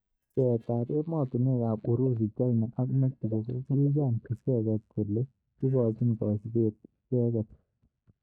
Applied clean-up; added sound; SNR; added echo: neural mask model DeepFilterNet 3.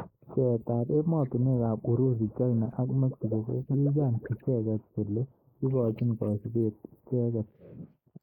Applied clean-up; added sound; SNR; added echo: neural mask model Resemble Enhance denoiser.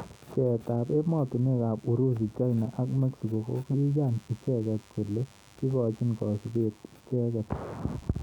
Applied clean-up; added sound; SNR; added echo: none; none; none; none.